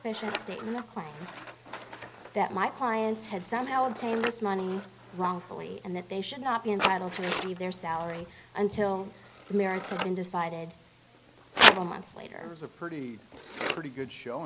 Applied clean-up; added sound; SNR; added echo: none; Scissors; 2 dB; none.